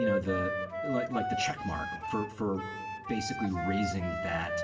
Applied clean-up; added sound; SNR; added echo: none; Wind instrument, woodwind instrument; 1 dB; reverberation time 2.7 s.